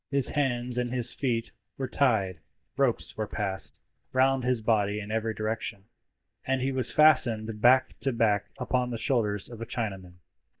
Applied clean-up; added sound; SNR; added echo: neural mask model DeepFilterNet 3.